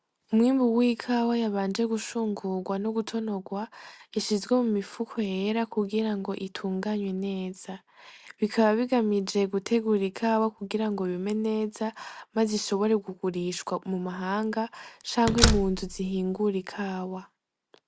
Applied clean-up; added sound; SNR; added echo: none; Slam; 0 dB; none.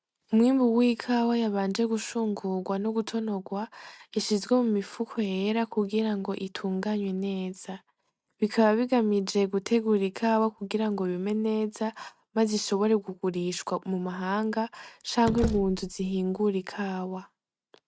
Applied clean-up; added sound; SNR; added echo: neural mask model RNNoise.